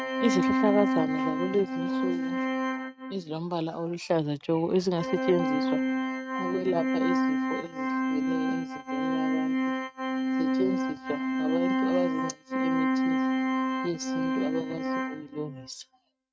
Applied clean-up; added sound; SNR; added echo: neural mask model RNNoise.